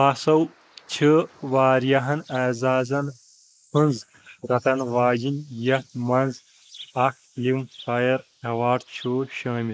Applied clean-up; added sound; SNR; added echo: neural mask model Resemble Enhance denoiser.